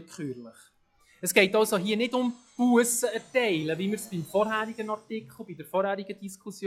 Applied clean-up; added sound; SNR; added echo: classical method log-MMSE.